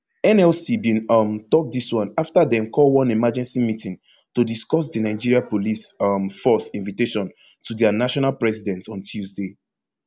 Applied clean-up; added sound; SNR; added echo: none; none; none; none.